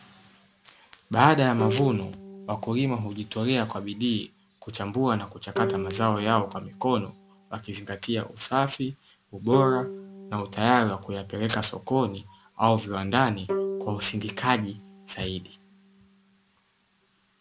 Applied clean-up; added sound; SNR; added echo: none; Bowed string instrument; 10 dB; none.